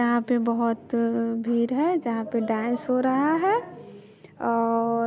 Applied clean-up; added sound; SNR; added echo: none; none; none; none.